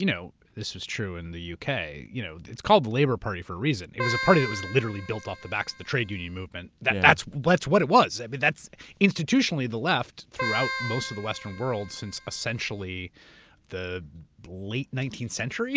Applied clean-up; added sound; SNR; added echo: none; Keyboard (musical); 8 dB; none.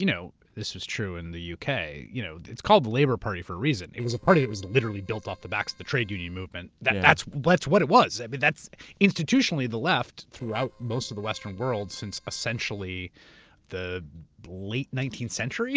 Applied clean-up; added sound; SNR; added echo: neural separator model SepFormer DNS4.